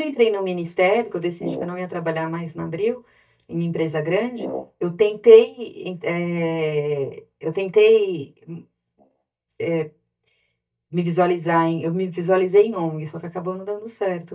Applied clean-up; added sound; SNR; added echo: neural mask model DeepFilterNet 3.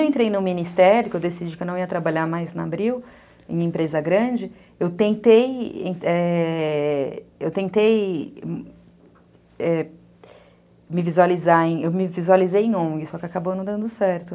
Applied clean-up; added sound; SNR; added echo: none; none; none; none.